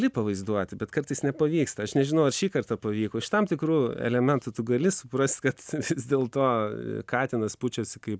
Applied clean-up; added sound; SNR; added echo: none; none; none; none.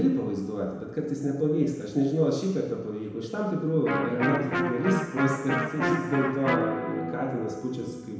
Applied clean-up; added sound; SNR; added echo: none; Electric guitar; 5 dB; reverberation time 1.0 s.